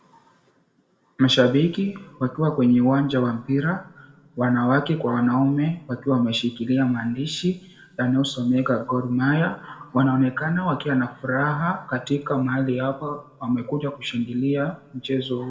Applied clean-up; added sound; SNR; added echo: none; none; none; reverberation time 0.7 s.